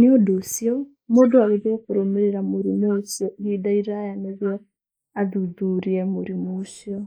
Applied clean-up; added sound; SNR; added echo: neural mask model Resemble Enhance denoiser.